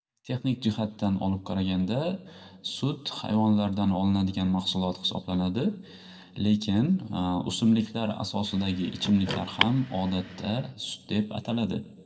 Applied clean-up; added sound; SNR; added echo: none; Car; 7 dB; reverberation time 1.7 s.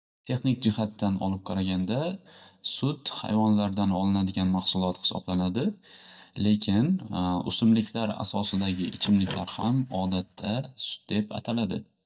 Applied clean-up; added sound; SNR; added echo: neural mask model DeepFilterNet 3.